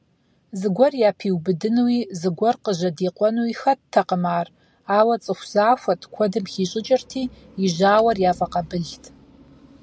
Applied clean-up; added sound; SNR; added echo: none; none; none; none.